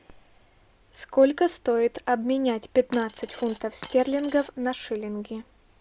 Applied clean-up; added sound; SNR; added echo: none; Coin (dropping); 16 dB; none.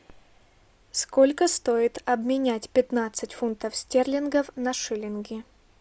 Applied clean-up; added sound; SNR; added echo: none; none; none; none.